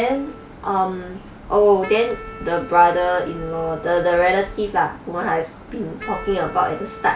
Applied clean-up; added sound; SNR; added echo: none; Wind instrument, woodwind instrument; 18 dB; none.